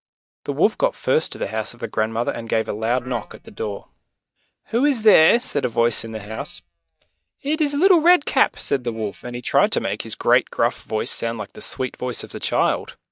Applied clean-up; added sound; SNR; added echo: neural mask model DeepFilterNet 3.